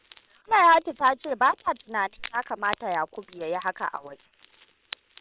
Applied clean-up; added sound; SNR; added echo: neural separator model SepFormer WHAM!.